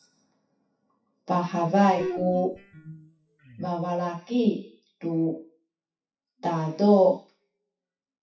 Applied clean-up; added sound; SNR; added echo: classical method WPE with log-MMSE.